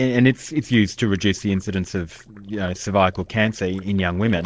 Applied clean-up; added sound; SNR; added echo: neural separator model SepFormer DNS4.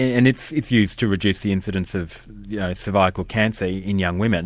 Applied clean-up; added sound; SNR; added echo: none; none; none; none.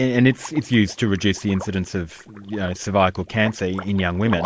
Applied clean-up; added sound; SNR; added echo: neural mask model Resemble Enhance denoiser.